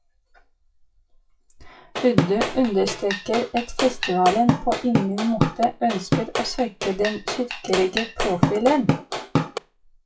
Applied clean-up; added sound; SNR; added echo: classical method WPE with log-MMSE.